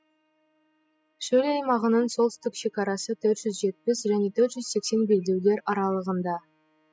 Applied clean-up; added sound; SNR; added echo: classical method spectral subtraction.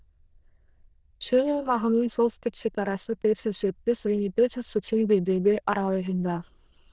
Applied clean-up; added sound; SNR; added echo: neural diffusion model UNIVERSE++.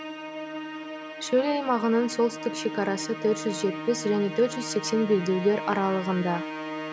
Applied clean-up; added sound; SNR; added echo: none; Musical instrument; 9 dB; none.